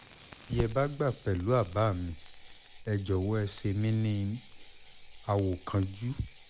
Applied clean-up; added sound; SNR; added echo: none; Crackle + Ratchet, pawl; 15 dB; none.